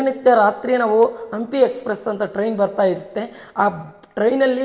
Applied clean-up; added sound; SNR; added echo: none; none; none; none.